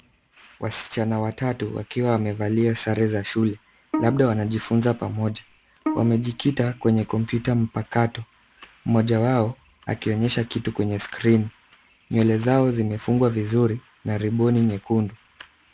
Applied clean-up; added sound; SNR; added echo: none; Bowed string instrument; 10 dB; none.